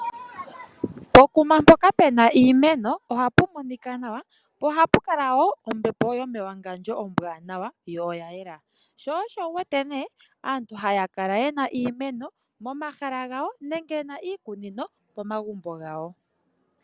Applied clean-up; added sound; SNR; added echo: none; none; none; none.